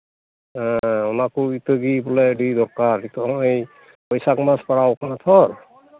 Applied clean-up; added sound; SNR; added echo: none; none; none; none.